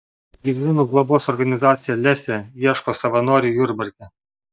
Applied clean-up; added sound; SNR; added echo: neural mask model DeepFilterNet 3.